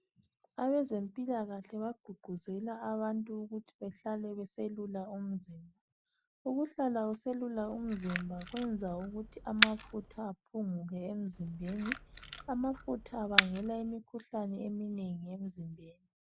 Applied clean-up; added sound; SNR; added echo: none; Camera; -4 dB; none.